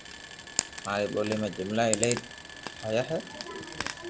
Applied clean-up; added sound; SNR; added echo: none; Frying (food); 5 dB; none.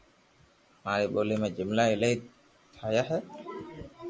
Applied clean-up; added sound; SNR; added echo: none; none; none; none.